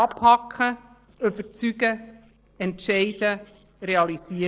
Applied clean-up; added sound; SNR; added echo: neural separator model SepFormer DNS4.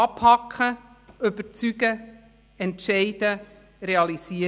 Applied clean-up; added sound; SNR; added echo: none; none; none; none.